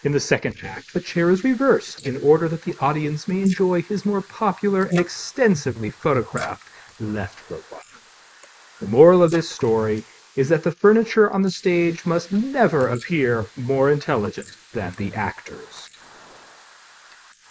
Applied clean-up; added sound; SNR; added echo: neural mask model Resemble Enhance denoiser.